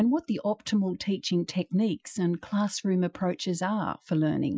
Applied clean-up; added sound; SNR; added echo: classical method Wiener filter.